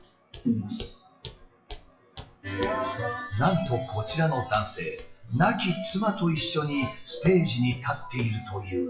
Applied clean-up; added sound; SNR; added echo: classical method WPE with log-MMSE.